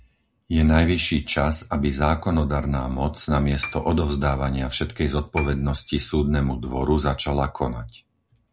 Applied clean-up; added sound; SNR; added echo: none; Piano; 17 dB; none.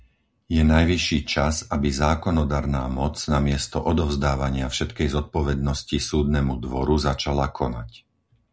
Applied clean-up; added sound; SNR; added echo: none; none; none; none.